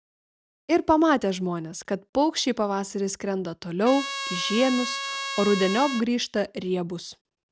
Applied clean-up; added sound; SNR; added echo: none; Trumpet; 7 dB; none.